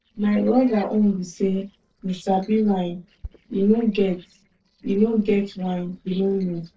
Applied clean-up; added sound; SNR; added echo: neural separator model SepFormer DNS4.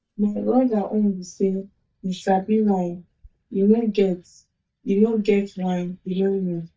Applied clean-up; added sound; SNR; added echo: neural mask model DeepFilterNet 3.